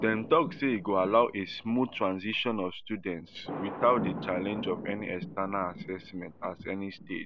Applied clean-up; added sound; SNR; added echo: none; Thunder; 11 dB; none.